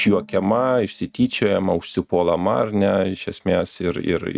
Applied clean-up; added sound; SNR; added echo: neural mask model RNNoise.